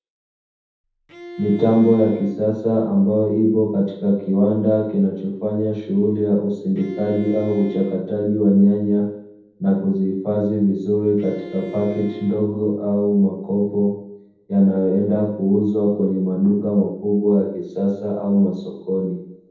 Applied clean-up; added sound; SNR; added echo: none; Bowed string instrument; 17 dB; reverberation time 0.9 s.